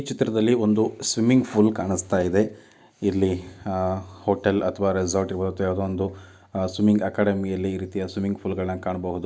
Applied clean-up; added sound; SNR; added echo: none; none; none; none.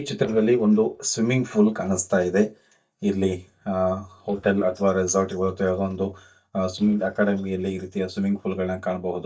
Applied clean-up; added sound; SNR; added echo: neural mask model DeepFilterNet 3.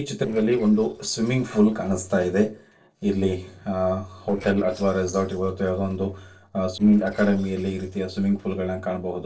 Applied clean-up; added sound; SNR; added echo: neural separator model SepFormer DNS4.